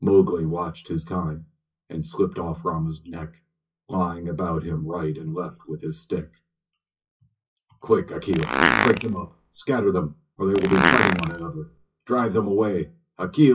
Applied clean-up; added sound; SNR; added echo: classical method WPE with log-MMSE.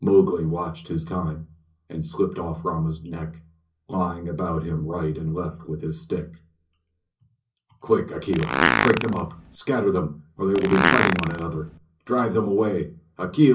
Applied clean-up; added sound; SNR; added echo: none; Fart; 0 dB; reverberation time 0.5 s.